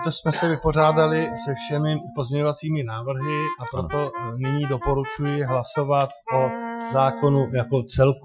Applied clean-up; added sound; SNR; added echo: classical method Wiener filter.